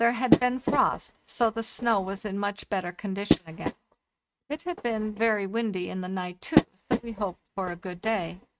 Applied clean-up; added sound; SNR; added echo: neural mask model RNNoise.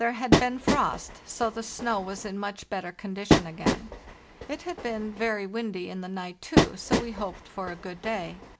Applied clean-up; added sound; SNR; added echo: none; Train; -4 dB; none.